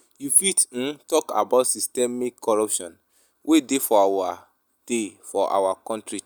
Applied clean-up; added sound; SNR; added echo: none; none; none; none.